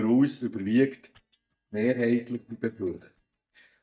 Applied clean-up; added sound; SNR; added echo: neural mask model DeepFilterNet 3.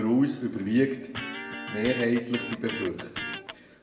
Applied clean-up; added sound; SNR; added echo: none; Electric guitar; 8 dB; reverberation time 0.9 s.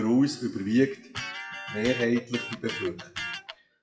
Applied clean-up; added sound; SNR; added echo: classical method WPE with log-MMSE.